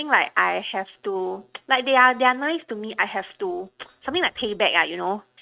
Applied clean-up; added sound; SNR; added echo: neural mask model RNNoise.